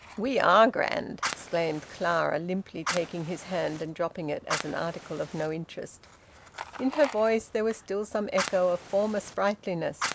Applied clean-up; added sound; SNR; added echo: none; Fire; 11 dB; none.